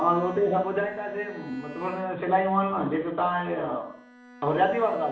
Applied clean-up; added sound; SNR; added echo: none; Bowed string instrument; 20 dB; reverberation time 0.6 s.